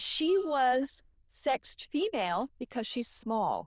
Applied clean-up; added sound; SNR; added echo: neural diffusion model UNIVERSE++.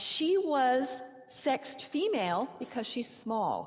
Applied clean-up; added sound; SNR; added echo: none; none; none; none.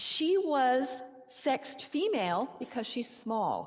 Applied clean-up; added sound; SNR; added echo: neural mask model Resemble Enhance denoiser.